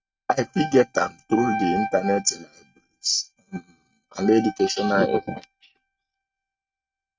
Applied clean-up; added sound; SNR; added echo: neural mask model RNNoise.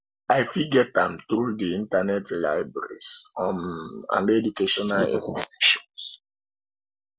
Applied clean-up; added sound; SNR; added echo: none; none; none; none.